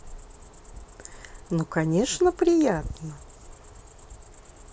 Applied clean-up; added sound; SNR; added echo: none; Cricket; 15 dB; none.